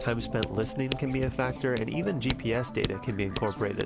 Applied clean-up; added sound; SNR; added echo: none; Scissors; 7 dB; none.